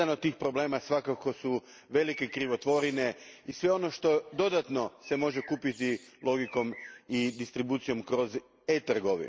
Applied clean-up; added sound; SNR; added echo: none; Bird; 18 dB; none.